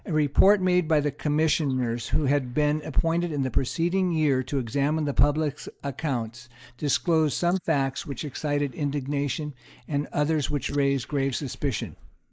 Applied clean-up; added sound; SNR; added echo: neural mask model Resemble Enhance denoiser.